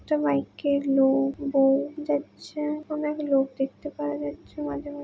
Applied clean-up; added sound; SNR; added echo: none; none; none; none.